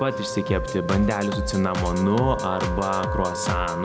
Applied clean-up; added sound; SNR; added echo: none; Drum kit + Wind instrument, woodwind instrument; 3 dB; none.